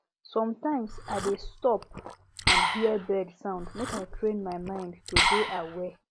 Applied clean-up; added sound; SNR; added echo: none; Liquid; 0 dB; none.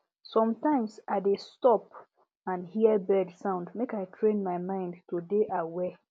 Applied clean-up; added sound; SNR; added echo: none; none; none; none.